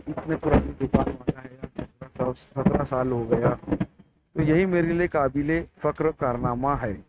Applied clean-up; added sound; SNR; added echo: neural mask model RNNoise.